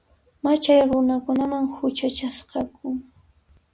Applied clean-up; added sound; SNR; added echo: none; none; none; none.